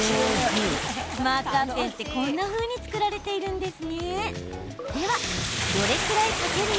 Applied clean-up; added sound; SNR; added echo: none; Bathtub (filling or washing); 5 dB; none.